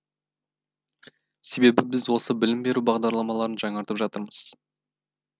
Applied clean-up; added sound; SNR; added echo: none; none; none; none.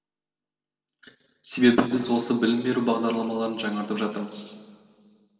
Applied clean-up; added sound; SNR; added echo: none; none; none; reverberation time 2.2 s.